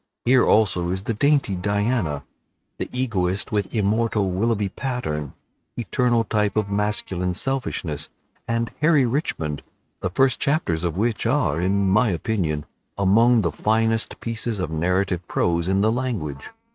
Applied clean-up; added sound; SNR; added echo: neural mask model RNNoise.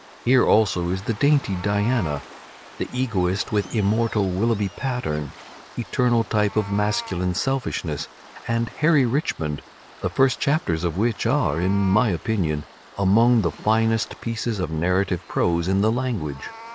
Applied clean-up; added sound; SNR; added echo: none; Meow + Waves, surf; 20 dB; none.